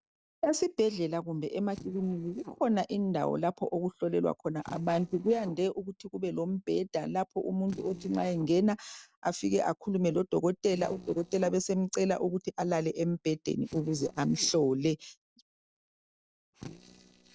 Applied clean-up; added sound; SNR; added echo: neural separator model SepFormer DNS4.